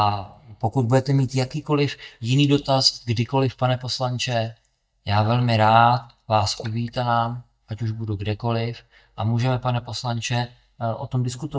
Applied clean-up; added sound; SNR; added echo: neural mask model DeepFilterNet 3.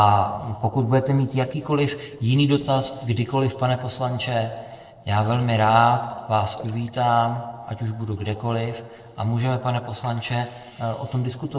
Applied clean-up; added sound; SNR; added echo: neural separator model SepFormer DNS4.